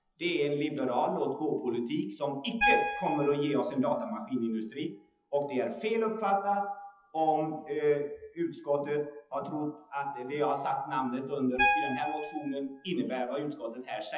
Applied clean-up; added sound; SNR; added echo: classical method WPE with log-MMSE.